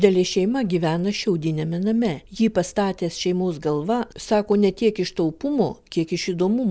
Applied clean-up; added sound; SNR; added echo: none; none; none; none.